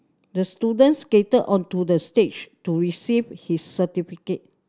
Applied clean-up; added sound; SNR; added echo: none; none; none; none.